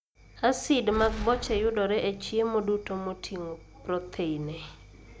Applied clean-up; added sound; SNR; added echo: none; Boom; 12 dB; none.